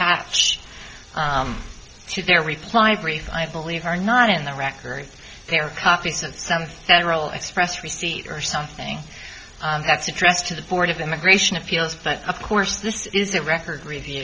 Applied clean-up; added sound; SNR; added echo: none; Breathing; 15 dB; none.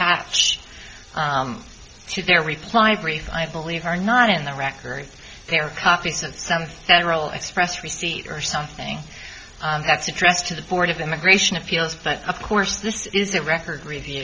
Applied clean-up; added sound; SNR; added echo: none; none; none; none.